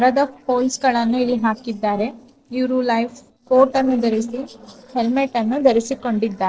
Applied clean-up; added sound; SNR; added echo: neural separator model SepFormer DNS4.